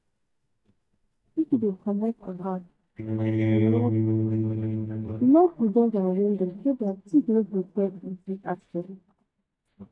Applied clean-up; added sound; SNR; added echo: neural mask model DeepFilterNet 3.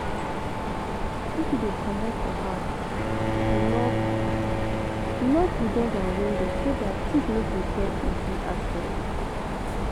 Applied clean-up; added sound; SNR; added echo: none; Bowed string instrument + Mechanisms; -4 dB; none.